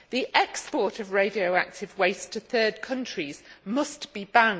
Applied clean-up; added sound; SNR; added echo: none; none; none; none.